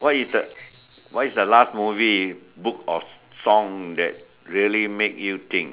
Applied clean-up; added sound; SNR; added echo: none; none; none; none.